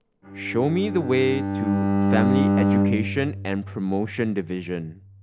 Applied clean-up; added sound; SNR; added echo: none; Bowed string instrument; -1 dB; none.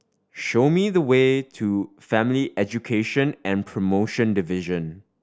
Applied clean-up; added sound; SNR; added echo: none; none; none; none.